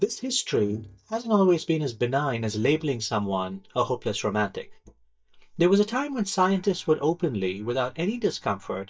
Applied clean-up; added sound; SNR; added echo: neural mask model DeepFilterNet 3.